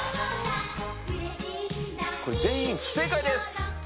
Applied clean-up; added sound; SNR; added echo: none; none; none; none.